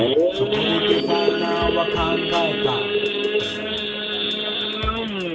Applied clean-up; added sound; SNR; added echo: none; Idling / Sawing / Accelerating, revving, vroom; -4 dB; reverberation time 1.4 s.